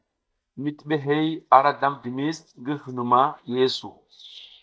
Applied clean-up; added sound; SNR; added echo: neural mask model DeepFilterNet 3.